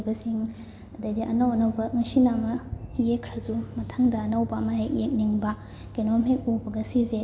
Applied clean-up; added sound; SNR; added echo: none; none; none; none.